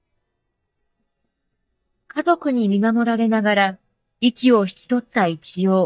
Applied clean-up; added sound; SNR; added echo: neural mask model DeepFilterNet 3.